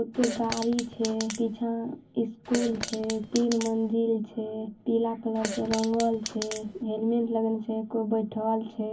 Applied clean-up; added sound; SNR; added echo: none; Fart; 9 dB; reverberation time 0.3 s.